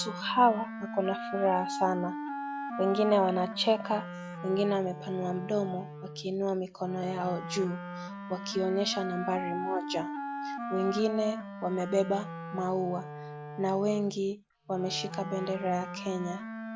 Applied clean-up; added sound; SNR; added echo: none; Wind instrument, woodwind instrument; 8 dB; none.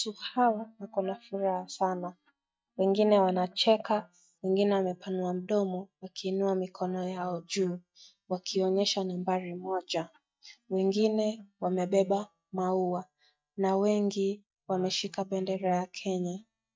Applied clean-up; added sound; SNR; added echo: neural mask model DeepFilterNet 3.